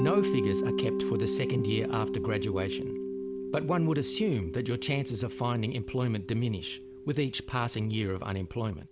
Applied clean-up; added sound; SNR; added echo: none; Mallet percussion; 3 dB; none.